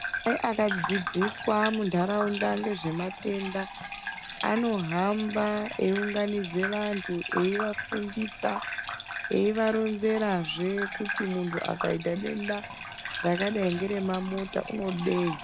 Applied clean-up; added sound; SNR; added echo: none; Bathtub (filling or washing) / Gurgling; 8 dB; none.